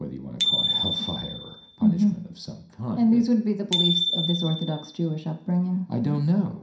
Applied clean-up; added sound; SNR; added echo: none; Bicycle bell; 5 dB; reverberation time 0.5 s.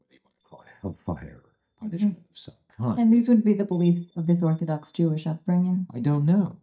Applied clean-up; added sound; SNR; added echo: neural mask model DeepFilterNet 3.